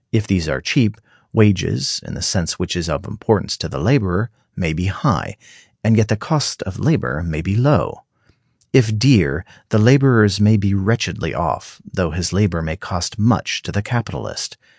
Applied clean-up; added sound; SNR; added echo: none; none; none; none.